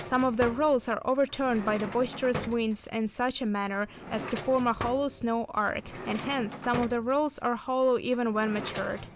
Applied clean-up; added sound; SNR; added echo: none; Drawer open or close; 12 dB; none.